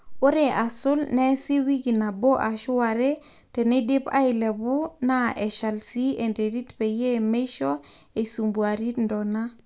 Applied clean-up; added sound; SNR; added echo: none; none; none; none.